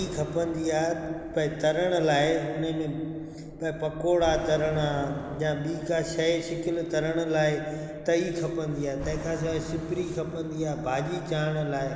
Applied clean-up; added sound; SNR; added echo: none; Car passing by; 16 dB; none.